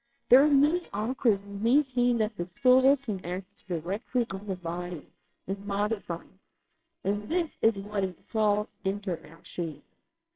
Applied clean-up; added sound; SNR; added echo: neural separator model SepFormer WHAMR!.